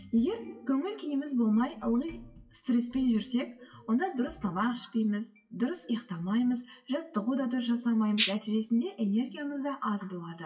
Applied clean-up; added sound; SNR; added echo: classical method WPE with log-MMSE.